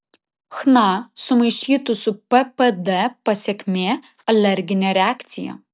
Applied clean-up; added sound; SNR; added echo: none; none; none; none.